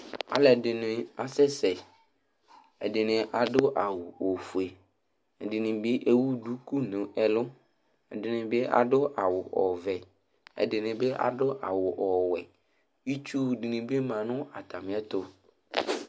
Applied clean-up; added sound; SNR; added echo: none; none; none; none.